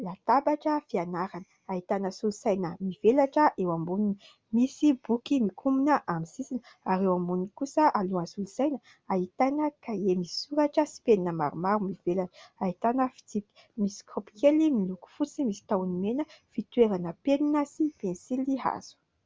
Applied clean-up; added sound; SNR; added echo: none; none; none; none.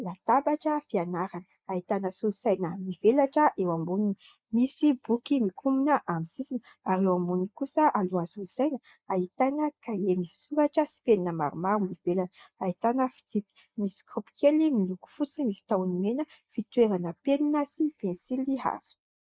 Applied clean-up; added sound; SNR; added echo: neural mask model Resemble Enhance denoiser.